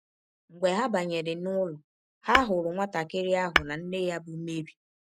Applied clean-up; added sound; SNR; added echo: neural mask model DeepFilterNet 3.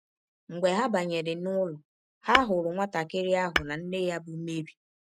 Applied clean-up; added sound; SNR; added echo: neural mask model RNNoise.